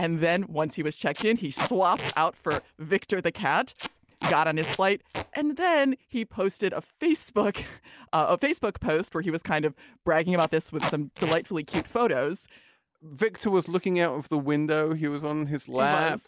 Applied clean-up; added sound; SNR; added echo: none; Packing tape, duct tape; 10 dB; none.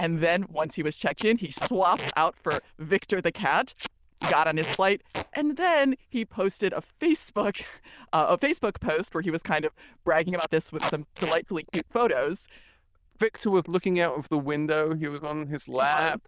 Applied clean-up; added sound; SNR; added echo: neural diffusion model UNIVERSE++.